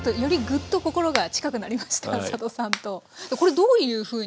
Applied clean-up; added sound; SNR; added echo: none; Finger snapping; 12 dB; none.